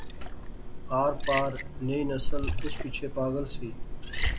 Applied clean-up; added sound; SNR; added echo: none; Liquid; -2 dB; none.